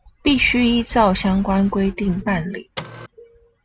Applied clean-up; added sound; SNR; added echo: none; Printer; 11 dB; none.